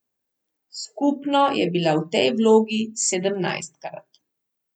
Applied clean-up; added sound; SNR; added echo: none; none; none; none.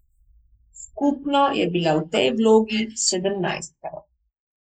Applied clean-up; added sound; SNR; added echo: neural mask model Resemble Enhance denoiser.